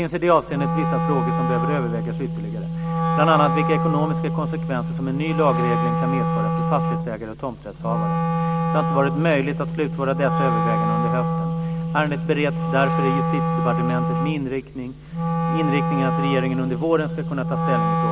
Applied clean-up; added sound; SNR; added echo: none; Wind instrument, woodwind instrument; -2 dB; none.